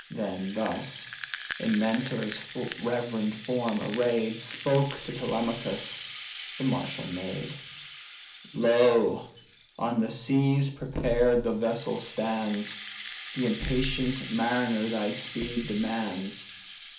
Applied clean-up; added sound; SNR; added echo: none; Rattle (instrument); 10 dB; reverberation time 0.4 s.